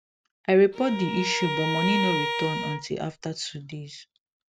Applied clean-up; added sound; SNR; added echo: none; Bowed string instrument; 3 dB; none.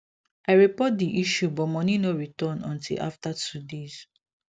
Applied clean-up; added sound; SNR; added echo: none; none; none; none.